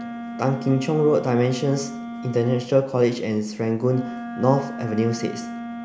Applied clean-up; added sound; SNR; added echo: none; Wind instrument, woodwind instrument; 11 dB; none.